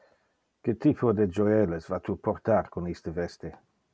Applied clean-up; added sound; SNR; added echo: none; none; none; none.